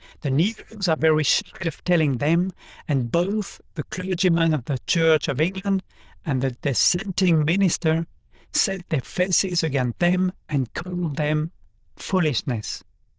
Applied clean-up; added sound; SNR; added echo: neural diffusion model UNIVERSE++.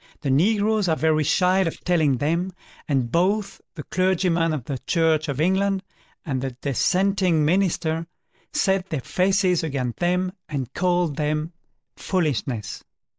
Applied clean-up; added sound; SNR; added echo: neural mask model Resemble Enhance denoiser.